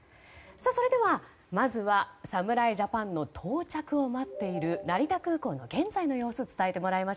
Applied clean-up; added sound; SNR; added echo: none; none; none; none.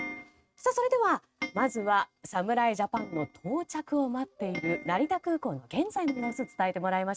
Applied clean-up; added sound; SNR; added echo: neural mask model RNNoise.